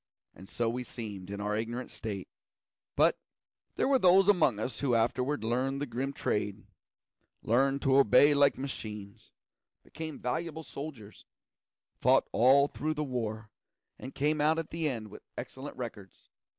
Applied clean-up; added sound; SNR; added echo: none; none; none; none.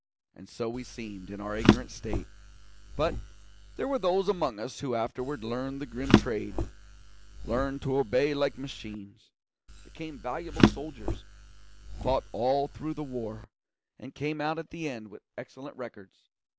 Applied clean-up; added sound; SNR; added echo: none; Drawer open or close; -2 dB; none.